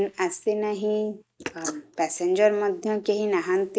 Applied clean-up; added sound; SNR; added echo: neural mask model Resemble Enhance denoiser.